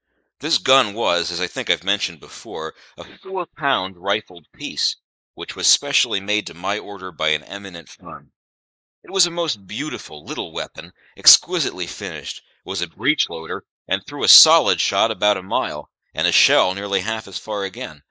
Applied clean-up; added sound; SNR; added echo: neural mask model Resemble Enhance denoiser.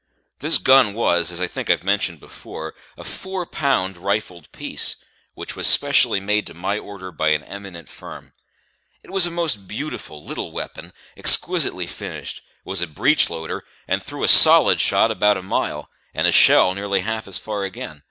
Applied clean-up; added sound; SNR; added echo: none; none; none; none.